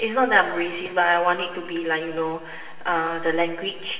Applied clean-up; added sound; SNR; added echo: none; none; none; reverberation time 1.4 s.